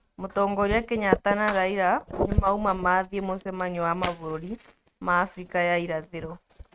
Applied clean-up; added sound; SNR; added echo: neural mask model RNNoise.